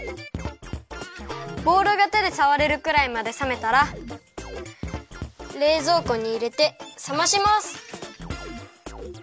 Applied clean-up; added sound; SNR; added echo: none; none; none; none.